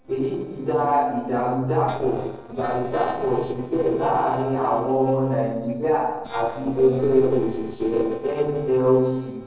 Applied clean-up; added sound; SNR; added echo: neural separator model SepFormer DNS4.